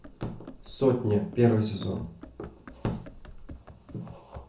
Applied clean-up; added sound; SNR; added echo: none; Run; 18 dB; reverberation time 0.6 s.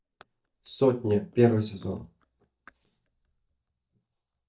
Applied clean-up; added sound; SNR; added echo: neural mask model DeepFilterNet 3.